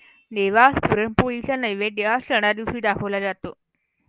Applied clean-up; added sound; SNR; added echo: none; none; none; none.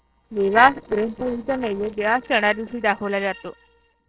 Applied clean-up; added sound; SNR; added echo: neural separator model SepFormer DNS4.